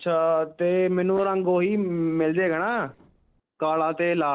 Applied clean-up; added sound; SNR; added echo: neural separator model SepFormer DNS4.